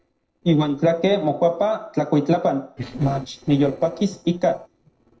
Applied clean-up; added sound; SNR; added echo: neural separator model SepFormer DNS4.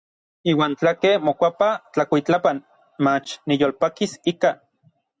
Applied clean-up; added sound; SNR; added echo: none; none; none; none.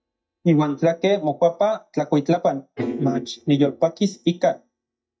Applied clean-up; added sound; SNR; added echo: neural mask model DeepFilterNet 3.